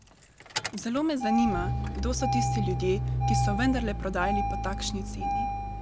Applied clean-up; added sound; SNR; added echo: none; Engine starting; -1 dB; none.